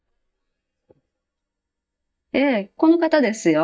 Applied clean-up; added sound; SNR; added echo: neural mask model DeepFilterNet 3.